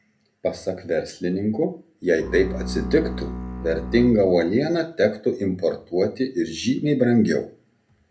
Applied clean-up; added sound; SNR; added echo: none; Bowed string instrument; 8 dB; reverberation time 0.3 s.